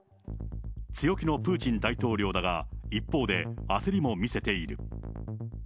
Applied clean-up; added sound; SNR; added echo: none; none; none; none.